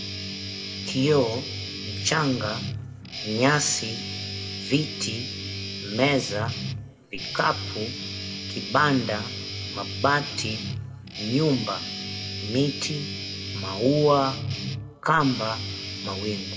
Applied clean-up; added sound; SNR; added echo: none; Guitar; 6 dB; reverberation time 1.6 s.